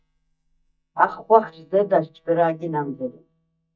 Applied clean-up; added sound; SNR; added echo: neural mask model DeepFilterNet 3.